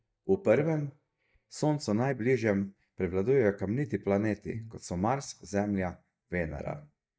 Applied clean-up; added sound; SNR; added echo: neural mask model DeepFilterNet 3.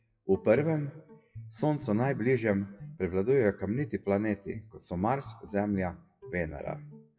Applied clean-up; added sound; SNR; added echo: classical method WPE with log-MMSE.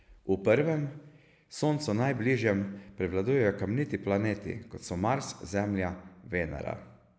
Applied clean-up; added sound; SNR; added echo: none; none; none; none.